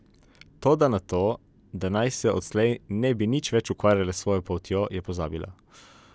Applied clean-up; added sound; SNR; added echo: none; none; none; none.